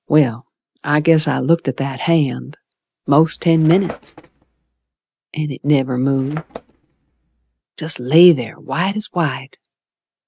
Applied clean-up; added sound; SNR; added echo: neural mask model RNNoise.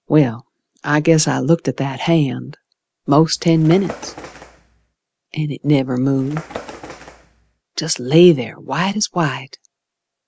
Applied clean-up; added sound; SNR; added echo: none; Bird; 18 dB; none.